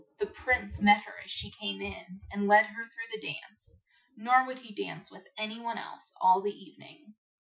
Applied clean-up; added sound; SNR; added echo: classical method Wiener filter.